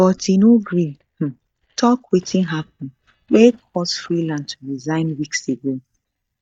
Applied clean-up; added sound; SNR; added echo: neural mask model DeepFilterNet 3.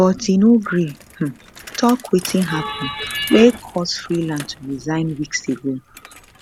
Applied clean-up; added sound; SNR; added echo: none; Bicycle; 19 dB; none.